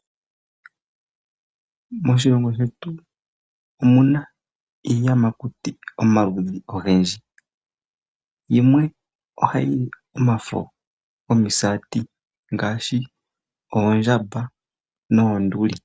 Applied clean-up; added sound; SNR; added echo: none; none; none; none.